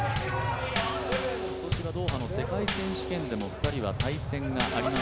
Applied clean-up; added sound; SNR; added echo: none; Bass drum / Snare drum / Drum kit; 0 dB; none.